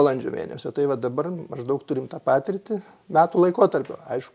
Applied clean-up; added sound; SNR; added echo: none; none; none; none.